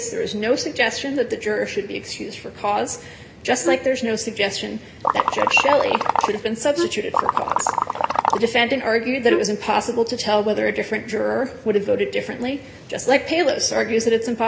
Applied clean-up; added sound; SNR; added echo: none; Wind instrument, woodwind instrument + Liquid; 1 dB; none.